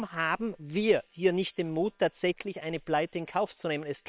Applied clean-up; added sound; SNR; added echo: neural separator model SepFormer WHAM!.